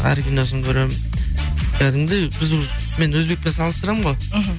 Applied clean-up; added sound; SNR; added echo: none; none; none; none.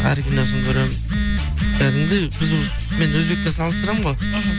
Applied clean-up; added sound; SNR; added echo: none; Telephone; 4 dB; none.